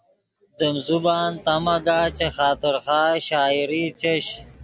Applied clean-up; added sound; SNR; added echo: none; none; none; none.